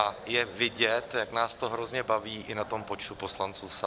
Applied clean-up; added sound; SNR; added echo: none; Fixed-wing aircraft, airplane; 18 dB; none.